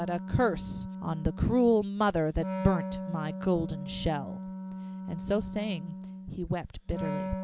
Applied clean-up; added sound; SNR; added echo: none; Wind instrument, woodwind instrument; 7 dB; none.